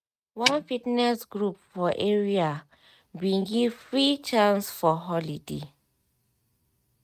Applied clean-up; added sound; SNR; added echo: neural mask model RNNoise.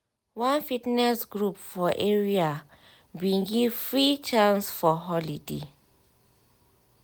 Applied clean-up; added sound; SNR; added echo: none; none; none; none.